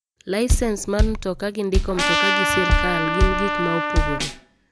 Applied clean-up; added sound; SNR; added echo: none; Trumpet + Bass drum; -4 dB; none.